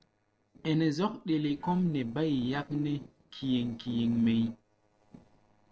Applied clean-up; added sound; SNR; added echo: neural separator model SepFormer DNS4.